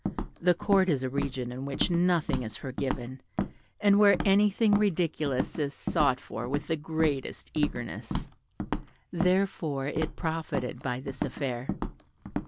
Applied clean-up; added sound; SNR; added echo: none; Walk, footsteps; 7 dB; none.